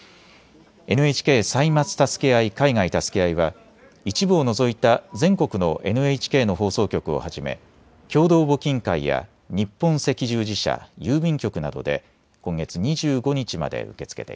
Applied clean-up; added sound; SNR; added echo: none; none; none; none.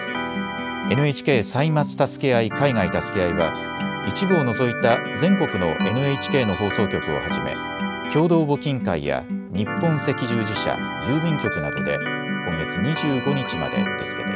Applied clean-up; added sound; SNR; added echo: none; Acoustic guitar + Organ; 4 dB; none.